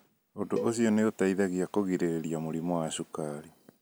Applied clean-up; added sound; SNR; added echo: none; Cowbell; 14 dB; none.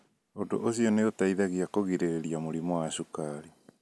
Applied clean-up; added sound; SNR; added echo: none; none; none; none.